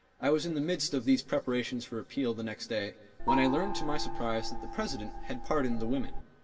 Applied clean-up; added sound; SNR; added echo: none; Gong; 0 dB; reverberation time 1.8 s.